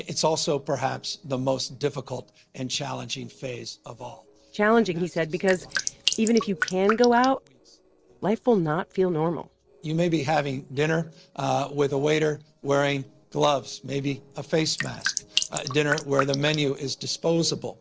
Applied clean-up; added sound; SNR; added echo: neural separator model SepFormer DNS4.